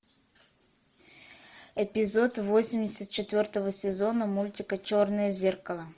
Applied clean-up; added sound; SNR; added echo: none; none; none; none.